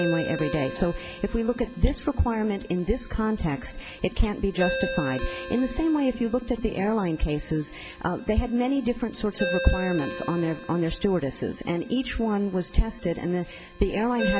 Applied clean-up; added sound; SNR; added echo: none; Ringtone; 10 dB; none.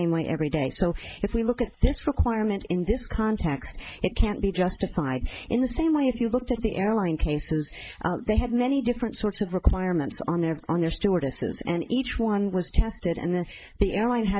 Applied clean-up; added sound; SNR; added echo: neural mask model Resemble Enhance denoiser.